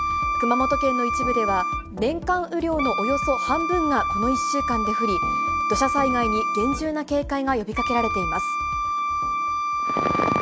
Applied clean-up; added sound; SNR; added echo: none; Wind instrument, woodwind instrument; 0 dB; none.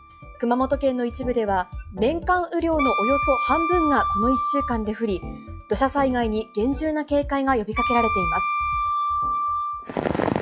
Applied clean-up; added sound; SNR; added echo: classical method log-MMSE.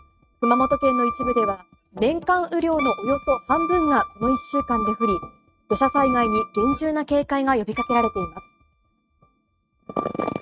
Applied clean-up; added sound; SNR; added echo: neural mask model RNNoise.